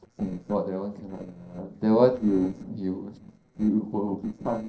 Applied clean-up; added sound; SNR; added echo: neural separator model SepFormer DNS4.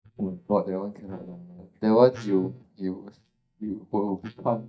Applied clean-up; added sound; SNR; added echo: neural mask model DeepFilterNet 3.